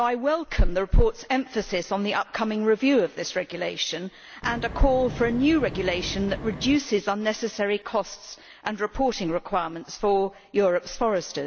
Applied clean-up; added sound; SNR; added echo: none; Wind; 10 dB; none.